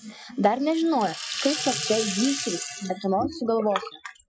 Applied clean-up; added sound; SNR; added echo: classical method Wiener filter.